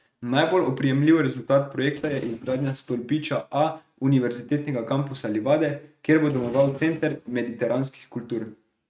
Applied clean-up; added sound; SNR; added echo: neural mask model RNNoise.